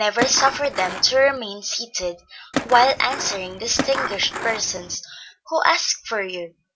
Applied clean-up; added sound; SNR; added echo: none; Skateboard; 6 dB; none.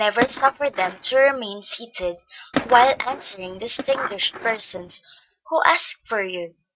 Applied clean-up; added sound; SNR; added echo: neural mask model RNNoise.